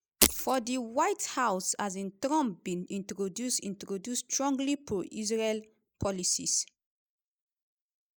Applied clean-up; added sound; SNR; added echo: neural mask model Resemble Enhance denoiser.